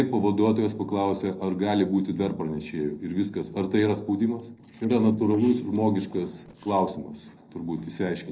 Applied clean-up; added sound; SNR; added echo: neural separator model SepFormer DNS4.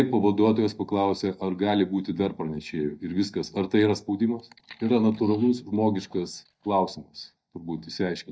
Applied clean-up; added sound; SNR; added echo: neural mask model DeepFilterNet 3.